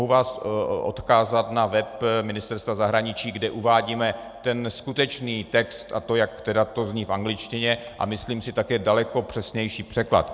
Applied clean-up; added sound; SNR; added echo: none; none; none; none.